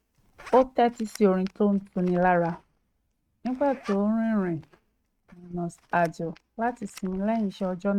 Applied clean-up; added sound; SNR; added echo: neural mask model RNNoise.